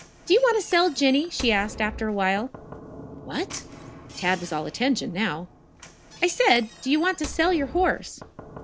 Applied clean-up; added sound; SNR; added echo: none; Knock / Slam; 16 dB; none.